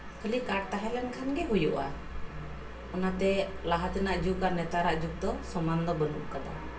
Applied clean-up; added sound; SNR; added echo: none; none; none; reverberation time 0.3 s.